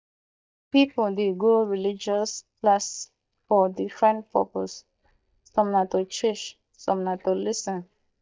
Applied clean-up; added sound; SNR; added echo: neural mask model DeepFilterNet 3.